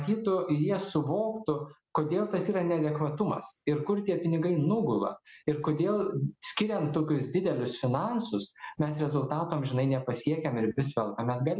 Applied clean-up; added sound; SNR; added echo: none; none; none; none.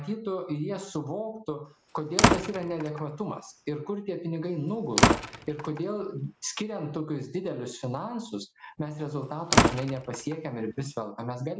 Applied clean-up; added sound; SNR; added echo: none; Slam; -5 dB; none.